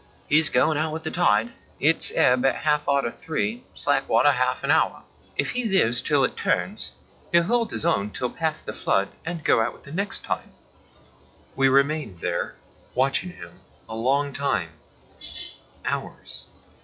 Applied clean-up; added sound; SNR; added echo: classical method log-MMSE.